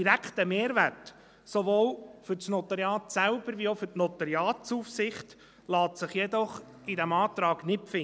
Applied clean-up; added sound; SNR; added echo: none; none; none; none.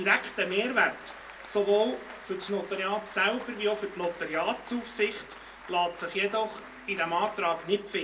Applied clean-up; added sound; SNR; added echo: none; Applause; 17 dB; reverberation time 0.2 s.